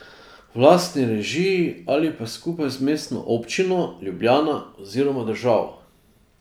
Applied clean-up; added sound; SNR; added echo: none; none; none; none.